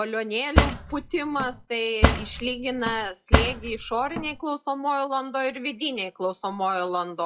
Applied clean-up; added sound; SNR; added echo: classical method log-MMSE.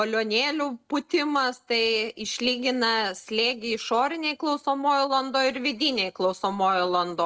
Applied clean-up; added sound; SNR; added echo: none; none; none; none.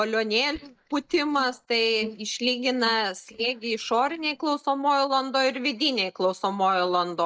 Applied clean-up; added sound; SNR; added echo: neural mask model DeepFilterNet 3.